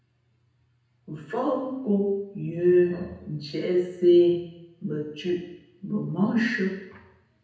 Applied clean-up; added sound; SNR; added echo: none; none; none; reverberation time 0.9 s.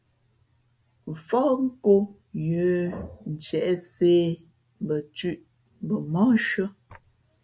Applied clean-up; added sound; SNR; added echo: none; none; none; none.